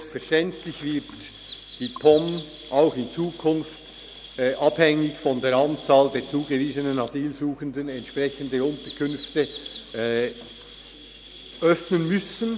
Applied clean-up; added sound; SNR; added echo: none; Chirp, tweet; 17 dB; none.